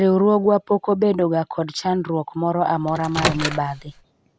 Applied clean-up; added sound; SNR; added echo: none; Microwave oven; 7 dB; none.